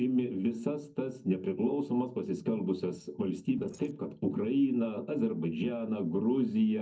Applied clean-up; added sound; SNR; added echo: neural separator model SepFormer DNS4.